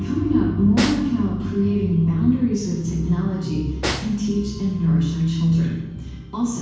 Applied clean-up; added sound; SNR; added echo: none; Snare drum; 14 dB; reverberation time 1.2 s.